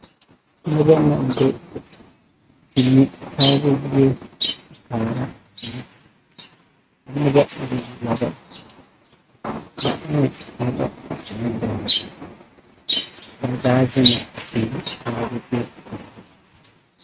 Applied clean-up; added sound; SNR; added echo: neural mask model RNNoise.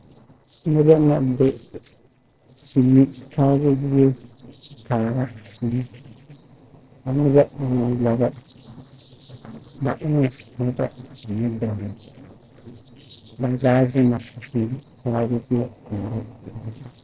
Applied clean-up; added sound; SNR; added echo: neural separator model SepFormer DNS4.